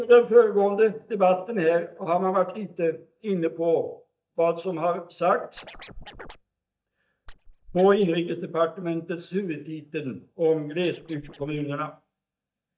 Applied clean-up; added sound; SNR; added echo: neural mask model DeepFilterNet 3.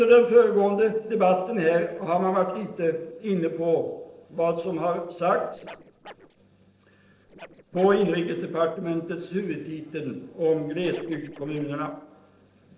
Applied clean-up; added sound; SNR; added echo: neural separator model SepFormer DNS4.